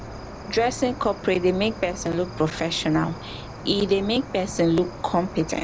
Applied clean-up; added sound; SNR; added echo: none; Cricket; 12 dB; none.